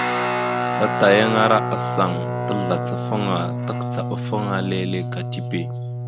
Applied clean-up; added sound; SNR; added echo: none; Guitar; 1 dB; none.